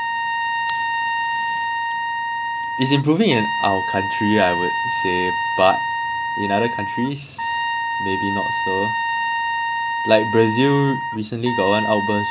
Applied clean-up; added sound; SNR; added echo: none; Trumpet; 1 dB; none.